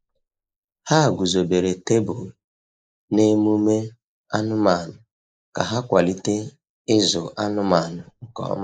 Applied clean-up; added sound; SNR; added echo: neural mask model Resemble Enhance denoiser.